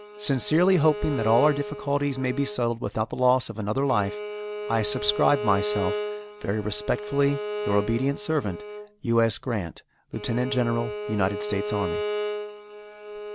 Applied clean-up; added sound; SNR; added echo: none; Bowed string instrument; 7 dB; none.